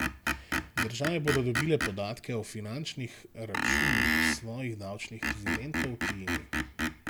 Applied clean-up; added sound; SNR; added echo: none; Screech; -2 dB; none.